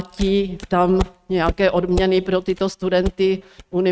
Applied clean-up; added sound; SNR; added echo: neural mask model RNNoise.